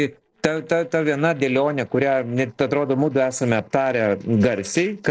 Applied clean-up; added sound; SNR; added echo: neural separator model SepFormer DNS4.